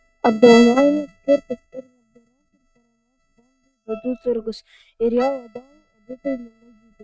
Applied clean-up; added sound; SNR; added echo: neural mask model RNNoise.